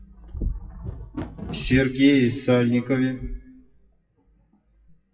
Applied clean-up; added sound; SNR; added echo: classical method WPE with log-MMSE.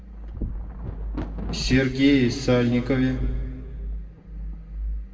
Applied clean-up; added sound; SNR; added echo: none; Thunder; 16 dB; reverberation time 1.7 s.